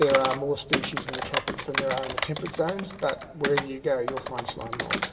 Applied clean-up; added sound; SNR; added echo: none; Computer keyboard; 2 dB; reverberation time 1.6 s.